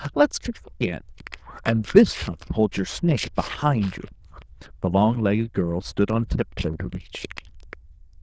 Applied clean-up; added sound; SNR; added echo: neural diffusion model UNIVERSE++.